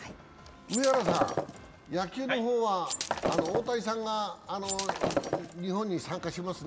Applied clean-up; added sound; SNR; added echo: none; Shatter; 2 dB; none.